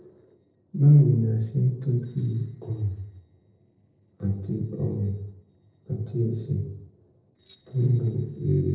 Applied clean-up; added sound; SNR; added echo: neural separator model SepFormer DNS4.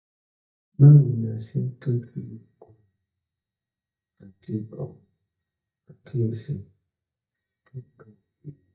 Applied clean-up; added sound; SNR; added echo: neural mask model DeepFilterNet 3.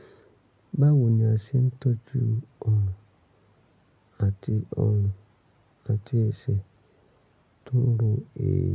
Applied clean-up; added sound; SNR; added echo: none; none; none; none.